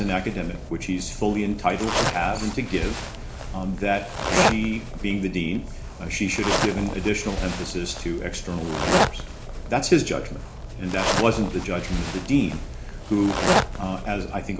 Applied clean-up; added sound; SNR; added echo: none; Zipper (clothing); 2 dB; reverberation time 0.4 s.